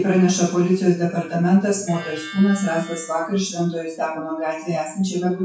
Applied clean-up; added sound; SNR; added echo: classical method WPE with log-MMSE.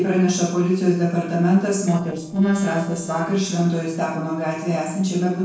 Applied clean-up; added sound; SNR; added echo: neural separator model SepFormer DNS4.